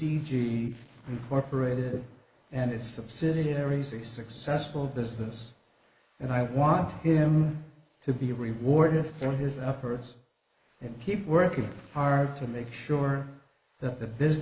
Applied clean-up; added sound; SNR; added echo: neural mask model Resemble Enhance denoiser.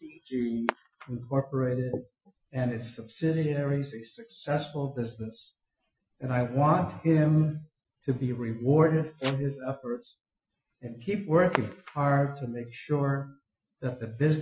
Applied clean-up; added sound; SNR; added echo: classical method Wiener filter.